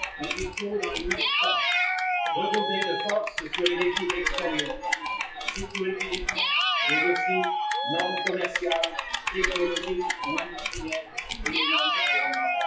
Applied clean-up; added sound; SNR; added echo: classical method WPE with log-MMSE.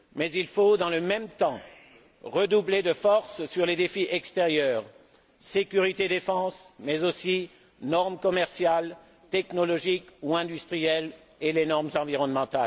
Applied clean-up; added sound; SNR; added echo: none; none; none; none.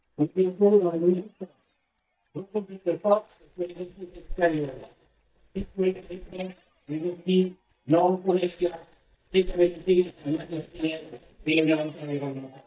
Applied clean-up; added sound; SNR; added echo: neural mask model DeepFilterNet 3.